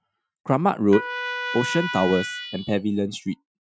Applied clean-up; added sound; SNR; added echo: classical method Wiener filter.